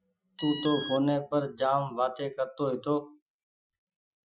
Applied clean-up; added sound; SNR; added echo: classical method Wiener filter.